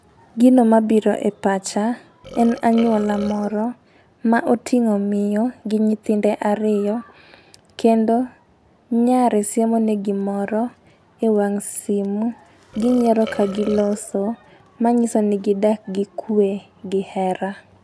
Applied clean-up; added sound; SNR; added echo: none; Burping, eructation; 15 dB; none.